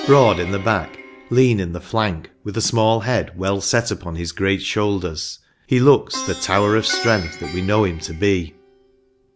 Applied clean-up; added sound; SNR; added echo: none; Plucked string instrument; 15 dB; none.